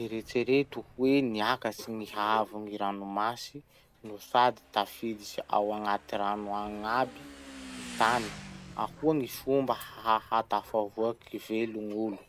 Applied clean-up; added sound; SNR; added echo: none; Motorcycle / Engine; 19 dB; none.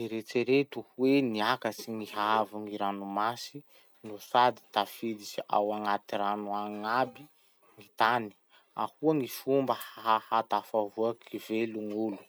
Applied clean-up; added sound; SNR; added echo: none; none; none; none.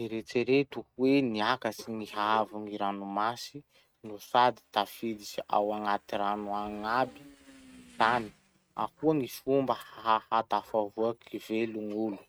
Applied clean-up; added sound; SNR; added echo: neural mask model RNNoise.